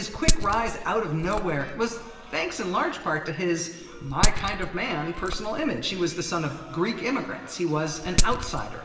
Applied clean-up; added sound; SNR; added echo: none; Glass; 1 dB; reverberation time 1.2 s.